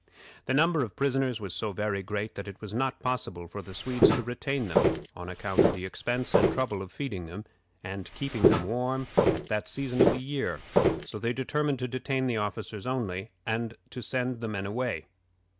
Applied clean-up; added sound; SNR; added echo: none; Walk, footsteps; -4 dB; none.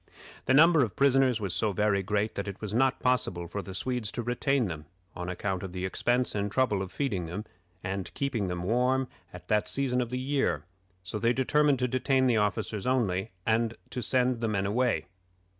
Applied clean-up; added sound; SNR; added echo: none; none; none; none.